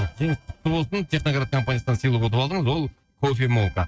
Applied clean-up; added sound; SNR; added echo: neural mask model RNNoise.